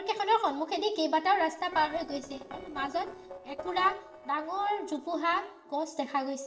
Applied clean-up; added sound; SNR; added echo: neural separator model SepFormer DNS4.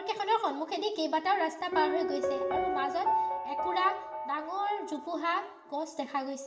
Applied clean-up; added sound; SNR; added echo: none; Piano; 3 dB; reverberation time 0.8 s.